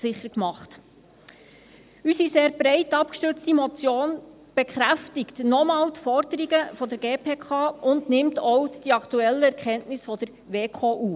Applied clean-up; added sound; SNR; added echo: none; none; none; none.